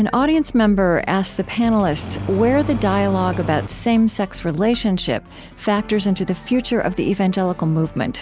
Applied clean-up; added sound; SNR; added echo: none; Engine starting; 10 dB; none.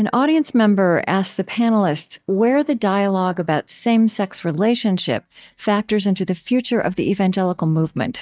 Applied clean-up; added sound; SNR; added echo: neural mask model DeepFilterNet 3.